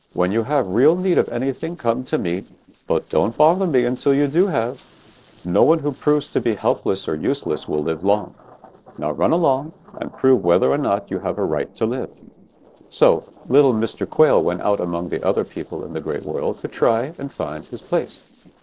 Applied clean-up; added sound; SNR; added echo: neural separator model SepFormer DNS4.